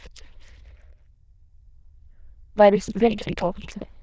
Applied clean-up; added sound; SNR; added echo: neural diffusion model UNIVERSE++.